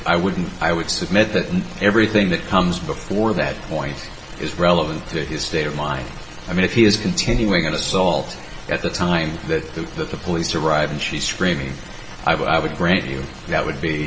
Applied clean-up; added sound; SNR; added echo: none; none; none; reverberation time 0.9 s.